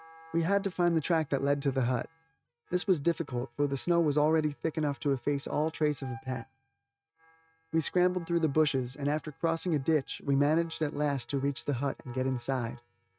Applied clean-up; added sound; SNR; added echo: neural mask model RNNoise.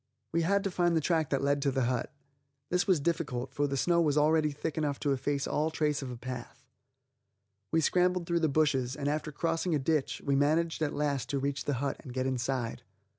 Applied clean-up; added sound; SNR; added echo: none; none; none; none.